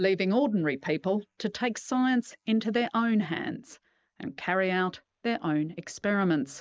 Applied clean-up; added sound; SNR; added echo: neural mask model Resemble Enhance denoiser.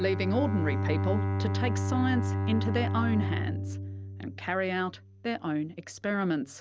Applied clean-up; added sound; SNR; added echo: none; Bowed string instrument; 0 dB; none.